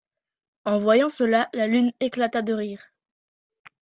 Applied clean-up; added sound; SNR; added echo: none; none; none; none.